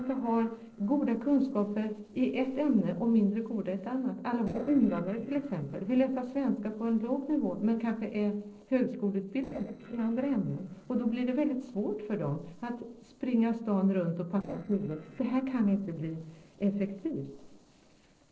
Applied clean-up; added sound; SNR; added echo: neural separator model SepFormer DNS4.